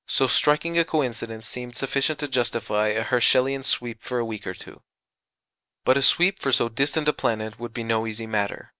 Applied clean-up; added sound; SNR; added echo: none; none; none; none.